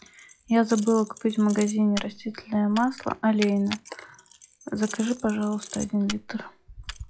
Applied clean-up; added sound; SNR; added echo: classical method log-MMSE.